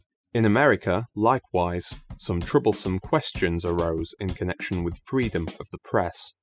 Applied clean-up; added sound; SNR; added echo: classical method spectral subtraction.